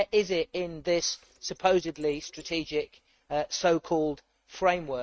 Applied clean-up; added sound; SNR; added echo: neural mask model RNNoise.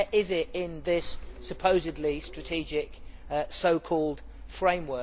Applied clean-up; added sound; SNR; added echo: none; Printer; 12 dB; none.